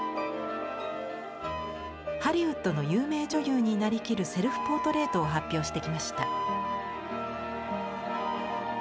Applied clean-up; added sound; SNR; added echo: none; Wind instrument, woodwind instrument; 7 dB; none.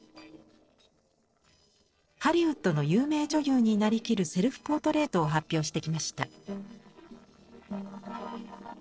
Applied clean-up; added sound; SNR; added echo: neural separator model SepFormer DNS4.